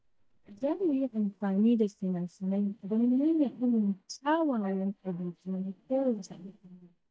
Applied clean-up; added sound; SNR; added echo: neural mask model DeepFilterNet 3.